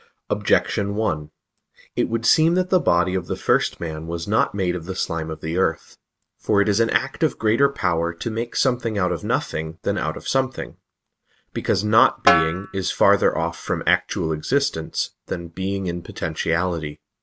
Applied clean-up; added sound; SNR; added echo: none; Snare drum; 2 dB; none.